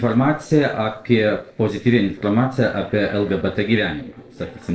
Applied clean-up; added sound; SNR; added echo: neural separator model SepFormer DNS4.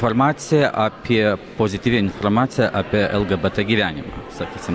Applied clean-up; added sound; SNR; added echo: none; none; none; none.